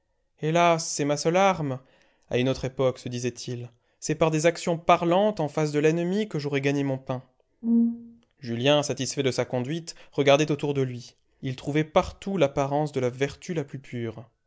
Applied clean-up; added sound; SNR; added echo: none; Brass instrument; -1 dB; none.